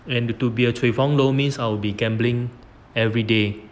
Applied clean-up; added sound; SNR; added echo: none; none; none; none.